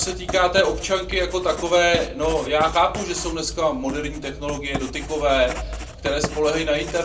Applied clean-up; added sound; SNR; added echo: none; Writing; 10 dB; reverberation time 0.2 s.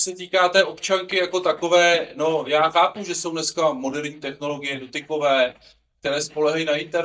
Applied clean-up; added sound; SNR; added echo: neural mask model DeepFilterNet 3.